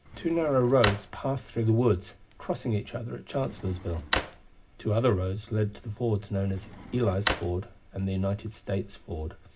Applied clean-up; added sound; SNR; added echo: none; Drawer open or close; 10 dB; reverberation time 0.4 s.